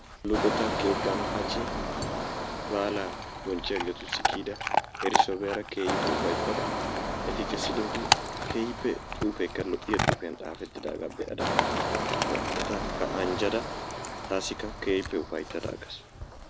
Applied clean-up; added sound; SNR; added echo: none; Engine + Chewing, mastication / Dog; -2 dB; none.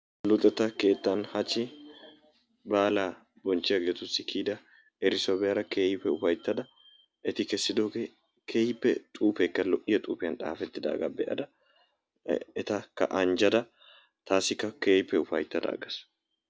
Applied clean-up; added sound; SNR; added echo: none; none; none; none.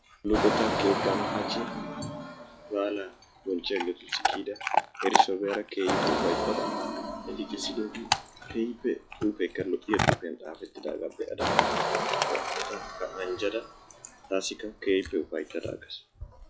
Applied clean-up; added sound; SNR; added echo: classical method log-MMSE.